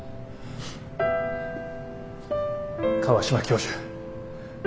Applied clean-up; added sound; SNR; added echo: none; none; none; none.